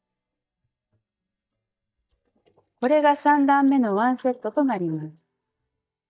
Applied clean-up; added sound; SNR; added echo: neural mask model DeepFilterNet 3.